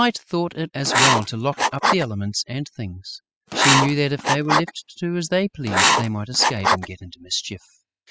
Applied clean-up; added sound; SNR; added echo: classical method spectral subtraction.